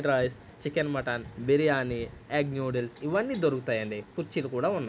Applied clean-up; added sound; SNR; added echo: none; none; none; none.